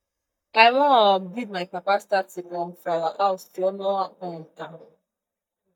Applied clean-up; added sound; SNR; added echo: neural mask model DeepFilterNet 3.